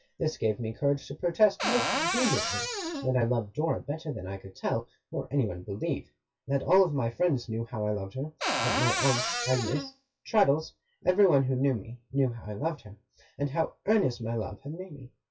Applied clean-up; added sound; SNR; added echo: classical method WPE with log-MMSE.